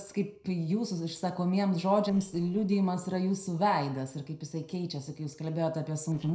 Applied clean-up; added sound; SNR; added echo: neural separator model SepFormer DNS4.